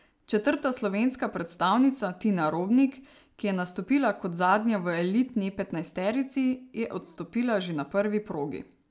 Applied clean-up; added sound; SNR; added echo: none; none; none; none.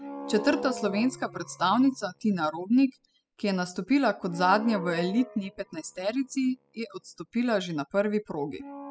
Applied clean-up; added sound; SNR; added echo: classical method spectral subtraction.